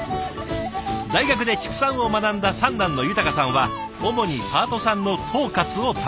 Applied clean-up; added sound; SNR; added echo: none; none; none; none.